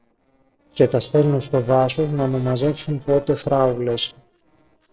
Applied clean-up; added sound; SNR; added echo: neural separator model SepFormer DNS4.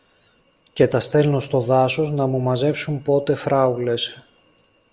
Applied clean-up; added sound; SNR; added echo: none; none; none; none.